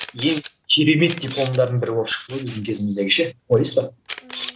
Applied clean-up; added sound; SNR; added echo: none; Camera; 13 dB; none.